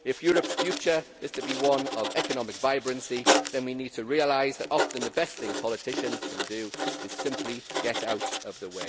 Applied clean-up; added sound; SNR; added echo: none; Writing; 3 dB; none.